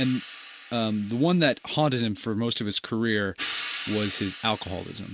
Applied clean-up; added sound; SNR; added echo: none; Hi-hat; 13 dB; none.